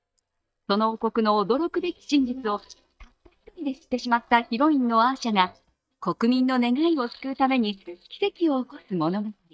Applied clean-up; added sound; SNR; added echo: neural mask model DeepFilterNet 3.